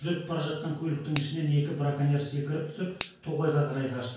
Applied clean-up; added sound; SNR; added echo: none; Finger snapping; 11 dB; reverberation time 0.5 s.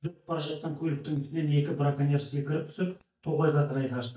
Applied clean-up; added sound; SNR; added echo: neural mask model DeepFilterNet 3.